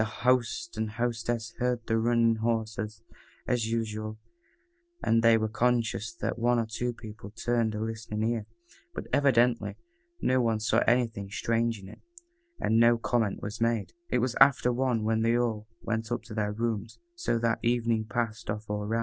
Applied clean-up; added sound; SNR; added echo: none; none; none; none.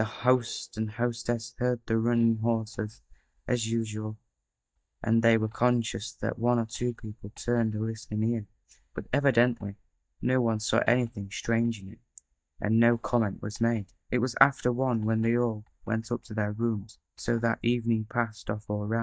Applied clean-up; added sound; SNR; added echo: neural mask model DeepFilterNet 3.